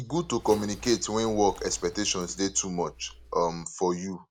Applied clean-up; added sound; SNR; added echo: none; Bird; 18 dB; none.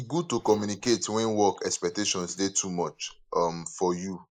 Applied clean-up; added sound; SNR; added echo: neural mask model Resemble Enhance denoiser.